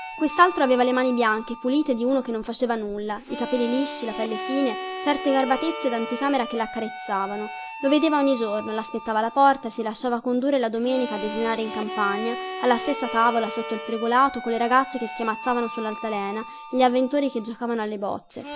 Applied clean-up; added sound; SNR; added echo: none; Harmonica; 11 dB; none.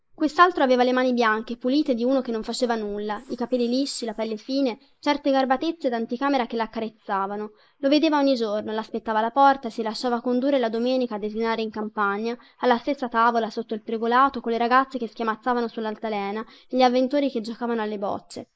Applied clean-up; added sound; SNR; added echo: neural mask model Resemble Enhance denoiser.